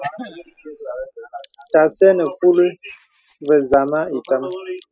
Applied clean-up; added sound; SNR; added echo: classical method spectral subtraction.